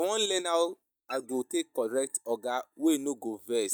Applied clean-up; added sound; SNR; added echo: neural mask model DeepFilterNet 3.